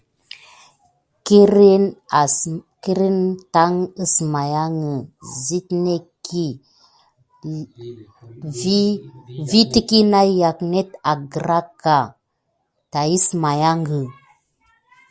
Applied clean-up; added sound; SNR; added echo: none; none; none; none.